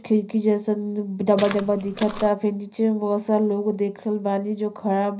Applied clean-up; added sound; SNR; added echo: none; Walk, footsteps; 11 dB; reverberation time 0.4 s.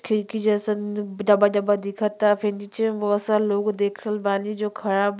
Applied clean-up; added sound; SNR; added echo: none; none; none; none.